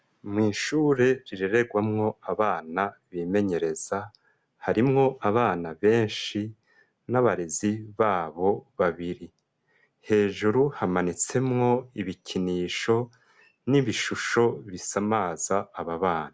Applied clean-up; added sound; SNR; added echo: none; none; none; none.